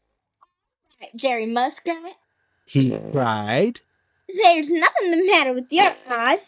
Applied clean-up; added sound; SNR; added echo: neural mask model DeepFilterNet 3.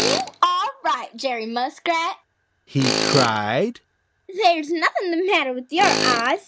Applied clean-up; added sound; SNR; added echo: none; Tools; 6 dB; none.